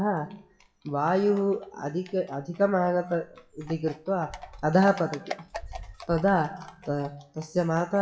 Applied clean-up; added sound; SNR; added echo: classical method WPE with log-MMSE.